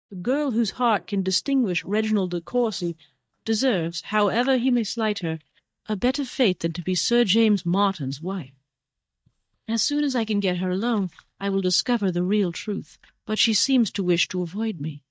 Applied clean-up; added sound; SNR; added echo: neural mask model DeepFilterNet 3.